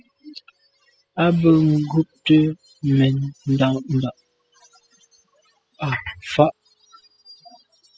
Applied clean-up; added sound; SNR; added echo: classical method spectral subtraction.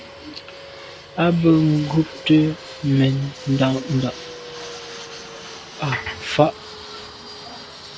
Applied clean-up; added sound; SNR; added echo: none; Fixed-wing aircraft, airplane; 15 dB; none.